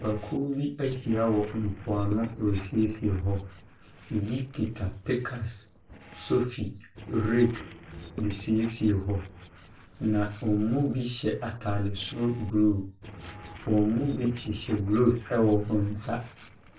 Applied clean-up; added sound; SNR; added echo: neural separator model SepFormer DNS4.